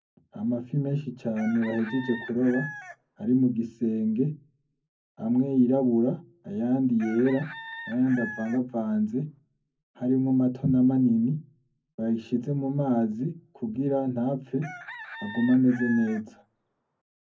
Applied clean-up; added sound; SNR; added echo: none; Chicken, rooster; 15 dB; reverberation time 0.3 s.